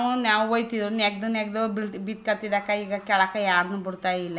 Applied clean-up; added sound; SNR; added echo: none; none; none; none.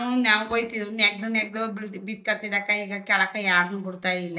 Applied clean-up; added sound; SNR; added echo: neural mask model DeepFilterNet 3.